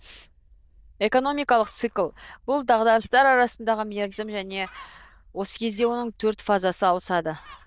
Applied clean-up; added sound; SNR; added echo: neural diffusion model UNIVERSE++.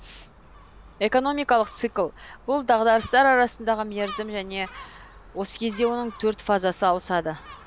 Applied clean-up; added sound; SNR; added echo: none; Gull, seagull; 20 dB; none.